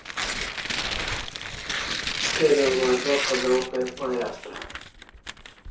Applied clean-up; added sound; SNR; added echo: none; Tearing; 3 dB; reverberation time 0.6 s.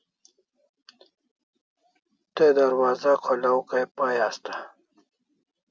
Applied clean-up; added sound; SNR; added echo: none; none; none; none.